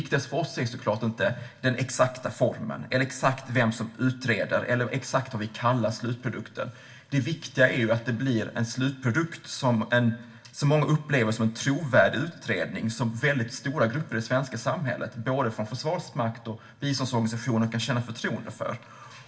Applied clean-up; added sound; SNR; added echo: none; none; none; reverberation time 0.2 s.